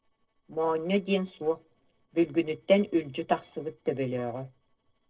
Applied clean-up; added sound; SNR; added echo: neural separator model SepFormer DNS4.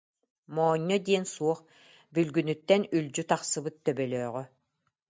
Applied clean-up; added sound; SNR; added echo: none; none; none; none.